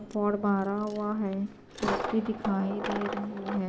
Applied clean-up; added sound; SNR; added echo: none; Coin (dropping); 7 dB; none.